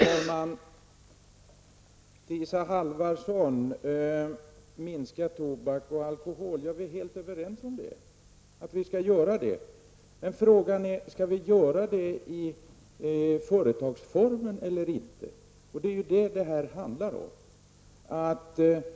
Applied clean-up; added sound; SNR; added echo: none; none; none; none.